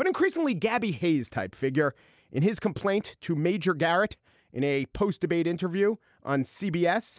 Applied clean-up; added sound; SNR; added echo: none; none; none; none.